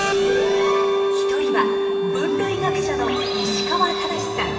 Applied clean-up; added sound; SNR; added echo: none; Organ; -3 dB; reverberation time 2.8 s.